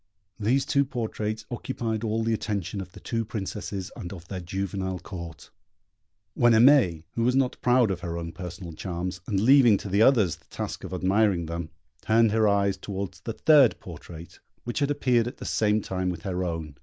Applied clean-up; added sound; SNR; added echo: none; none; none; none.